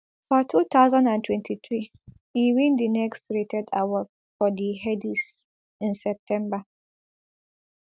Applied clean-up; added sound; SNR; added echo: none; none; none; none.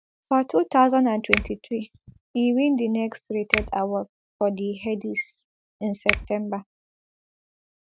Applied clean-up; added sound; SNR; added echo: none; Finger snapping; 7 dB; none.